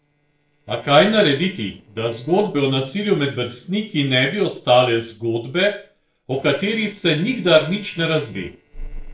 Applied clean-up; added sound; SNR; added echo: neural separator model SepFormer DNS4.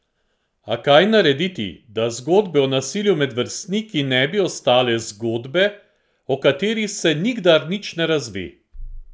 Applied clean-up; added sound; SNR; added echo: none; none; none; none.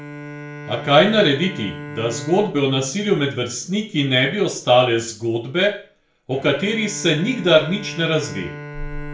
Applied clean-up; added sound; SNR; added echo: none; Bowed string instrument; 15 dB; reverberation time 0.4 s.